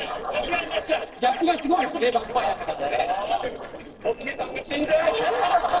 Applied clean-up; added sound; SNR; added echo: neural separator model SepFormer DNS4.